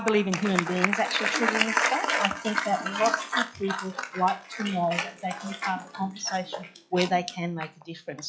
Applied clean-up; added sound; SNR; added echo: classical method log-MMSE.